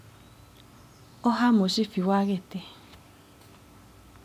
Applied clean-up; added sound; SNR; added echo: none; none; none; none.